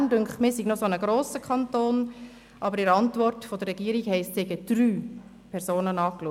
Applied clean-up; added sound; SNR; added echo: none; none; none; none.